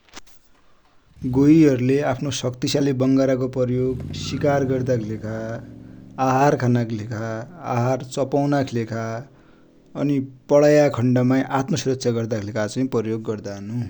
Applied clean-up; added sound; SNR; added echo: none; Motor vehicle (road); 20 dB; none.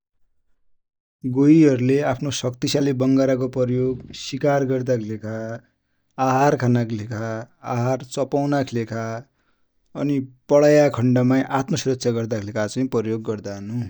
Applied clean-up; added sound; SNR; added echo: neural mask model DeepFilterNet 3.